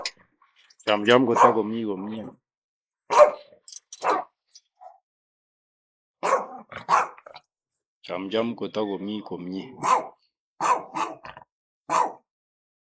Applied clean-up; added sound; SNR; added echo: neural mask model Resemble Enhance denoiser.